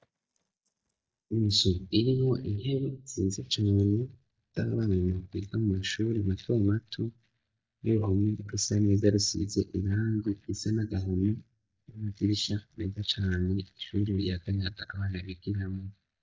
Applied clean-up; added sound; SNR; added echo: neural mask model DeepFilterNet 3.